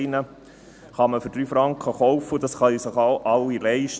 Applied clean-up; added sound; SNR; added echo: none; none; none; none.